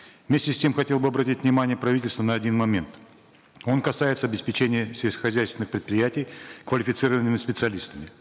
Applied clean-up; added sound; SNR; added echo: none; none; none; none.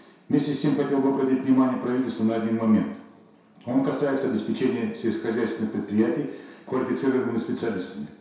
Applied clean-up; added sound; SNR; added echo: none; none; none; reverberation time 0.7 s.